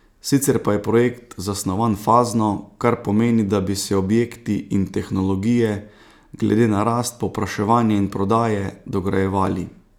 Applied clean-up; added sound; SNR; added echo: none; none; none; none.